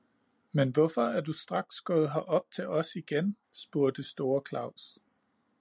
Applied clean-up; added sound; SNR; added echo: none; none; none; none.